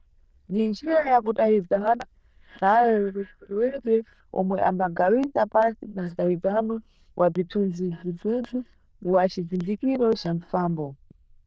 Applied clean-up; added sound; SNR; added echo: neural diffusion model UNIVERSE++.